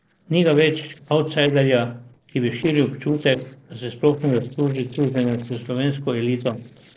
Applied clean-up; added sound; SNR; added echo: neural separator model SepFormer DNS4.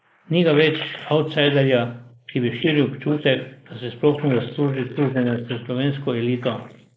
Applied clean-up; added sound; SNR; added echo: neural mask model Resemble Enhance denoiser.